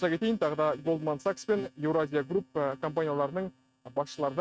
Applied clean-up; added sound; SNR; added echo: neural mask model RNNoise.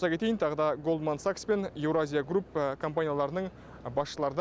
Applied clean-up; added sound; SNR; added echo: none; none; none; none.